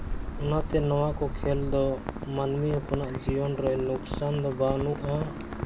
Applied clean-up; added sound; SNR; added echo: none; Rain; 5 dB; none.